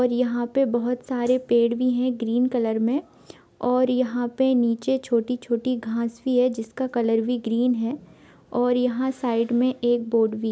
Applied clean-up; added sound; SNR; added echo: none; none; none; none.